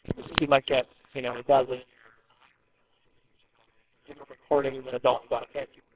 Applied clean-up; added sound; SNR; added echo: neural separator model SepFormer WHAMR!.